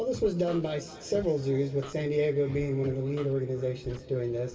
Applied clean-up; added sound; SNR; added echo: none; Scratching (performance technique); 18 dB; reverberation time 2.9 s.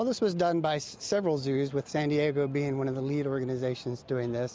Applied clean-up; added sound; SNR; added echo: none; none; none; none.